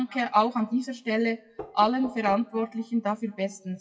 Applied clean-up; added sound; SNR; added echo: classical method WPE with log-MMSE.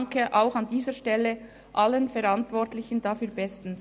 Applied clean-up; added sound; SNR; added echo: none; none; none; none.